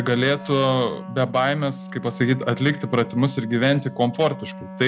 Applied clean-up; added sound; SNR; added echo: none; Glass + Wind instrument, woodwind instrument; 14 dB; none.